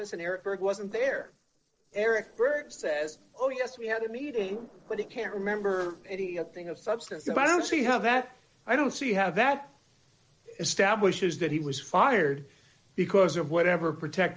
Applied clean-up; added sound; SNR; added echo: neural separator model SepFormer DNS4.